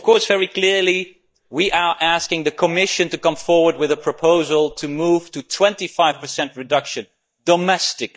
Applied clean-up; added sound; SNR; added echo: neural mask model DeepFilterNet 3.